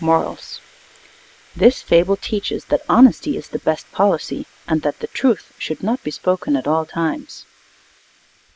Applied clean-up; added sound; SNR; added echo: neural mask model Resemble Enhance denoiser.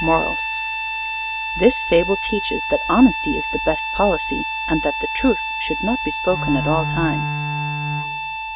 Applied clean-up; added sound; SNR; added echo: none; Harmonica + Bowed string instrument; 3 dB; none.